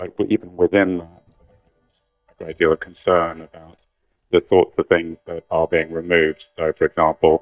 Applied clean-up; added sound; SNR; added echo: neural mask model DeepFilterNet 3.